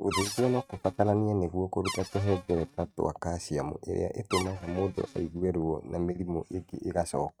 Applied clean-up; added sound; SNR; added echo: neural mask model RNNoise.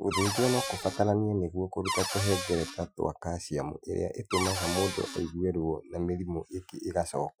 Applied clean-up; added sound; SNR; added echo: classical method Wiener filter.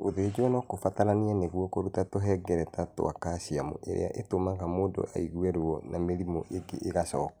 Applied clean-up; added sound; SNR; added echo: none; none; none; none.